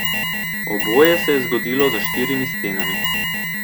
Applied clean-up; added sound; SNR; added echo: none; Alarm; 1 dB; none.